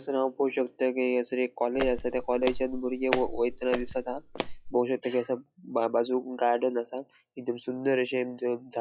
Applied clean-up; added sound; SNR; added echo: classical method log-MMSE.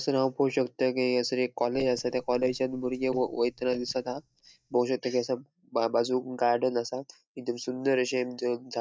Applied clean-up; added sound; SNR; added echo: neural mask model DeepFilterNet 3.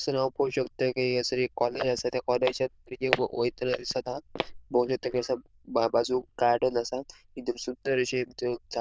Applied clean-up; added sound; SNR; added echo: neural diffusion model UNIVERSE++.